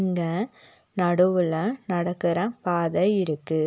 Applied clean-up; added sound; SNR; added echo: none; none; none; none.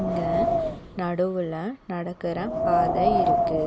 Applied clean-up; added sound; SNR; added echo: none; Wind; -3 dB; none.